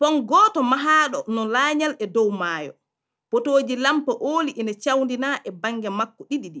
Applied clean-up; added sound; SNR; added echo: none; none; none; none.